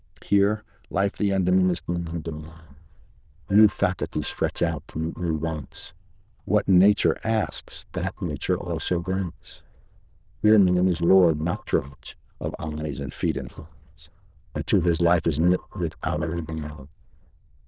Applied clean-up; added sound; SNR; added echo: neural diffusion model UNIVERSE++.